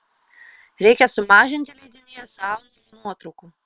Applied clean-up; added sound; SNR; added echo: neural separator model SepFormer WHAM!.